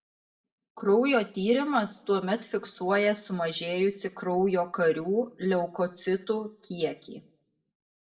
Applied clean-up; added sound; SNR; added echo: none; none; none; reverberation time 0.3 s.